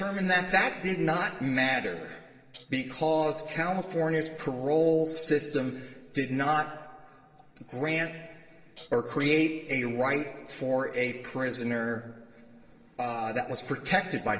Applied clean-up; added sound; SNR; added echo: neural separator model SepFormer DNS4.